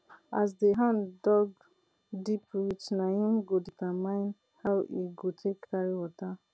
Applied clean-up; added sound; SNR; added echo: none; none; none; none.